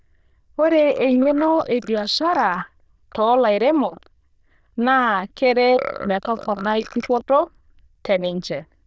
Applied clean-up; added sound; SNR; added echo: neural diffusion model UNIVERSE++.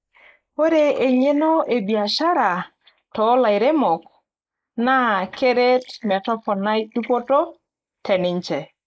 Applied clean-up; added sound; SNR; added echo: neural mask model Resemble Enhance denoiser.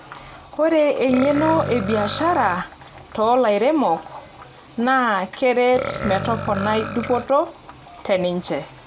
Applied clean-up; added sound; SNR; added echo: none; Burping, eructation; 10 dB; none.